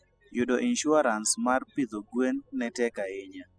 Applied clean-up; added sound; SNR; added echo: classical method spectral subtraction.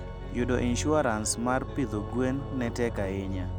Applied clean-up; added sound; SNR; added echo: none; Organ; 5 dB; none.